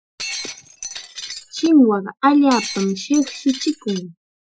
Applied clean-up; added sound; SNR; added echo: classical method Wiener filter.